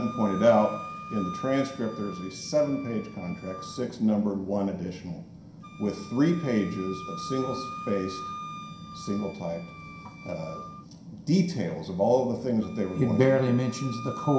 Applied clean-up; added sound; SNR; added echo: none; Wind instrument, woodwind instrument; 14 dB; reverberation time 0.5 s.